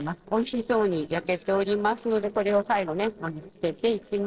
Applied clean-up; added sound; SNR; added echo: neural separator model SepFormer DNS4.